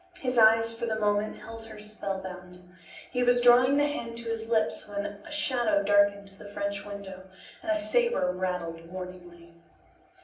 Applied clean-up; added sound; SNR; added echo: none; none; none; reverberation time 0.6 s.